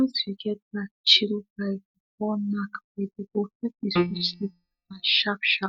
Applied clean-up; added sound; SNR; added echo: neural mask model DeepFilterNet 3.